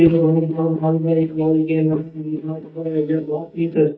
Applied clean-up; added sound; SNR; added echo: neural mask model DeepFilterNet 3.